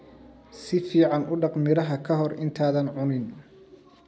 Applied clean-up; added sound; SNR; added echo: none; none; none; none.